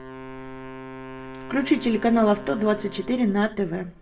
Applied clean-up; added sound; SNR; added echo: none; Wind instrument, woodwind instrument; 15 dB; reverberation time 0.3 s.